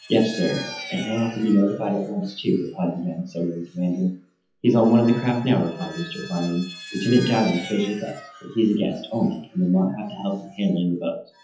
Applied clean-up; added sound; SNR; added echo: classical method WPE with log-MMSE.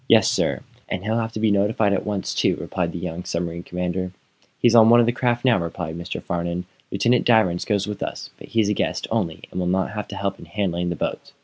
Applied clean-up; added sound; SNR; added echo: none; none; none; none.